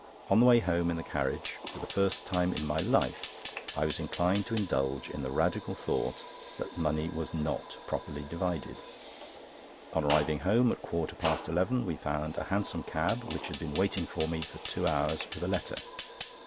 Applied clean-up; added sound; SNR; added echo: none; Fire; 9 dB; none.